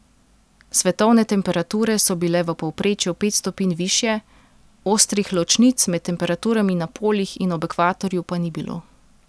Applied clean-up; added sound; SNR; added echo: none; none; none; none.